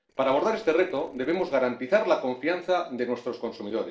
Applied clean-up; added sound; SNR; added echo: neural separator model SepFormer DNS4.